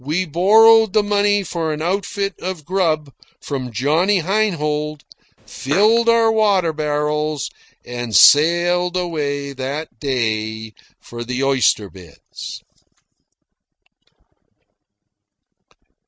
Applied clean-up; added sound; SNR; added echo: neural mask model RNNoise.